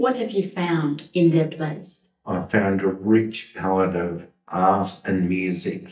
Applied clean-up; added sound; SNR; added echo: neural mask model DeepFilterNet 3.